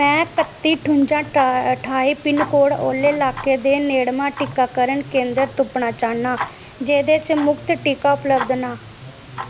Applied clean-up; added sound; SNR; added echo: none; Tick-tock; 14 dB; none.